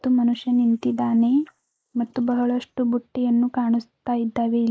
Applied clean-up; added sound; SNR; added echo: neural mask model Resemble Enhance denoiser.